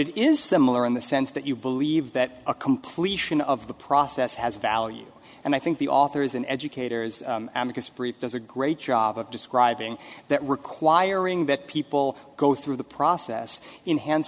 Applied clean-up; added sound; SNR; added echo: none; none; none; none.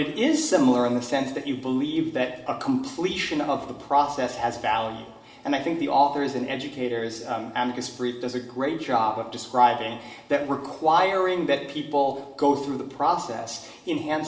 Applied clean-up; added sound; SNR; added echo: none; none; none; reverberation time 0.8 s.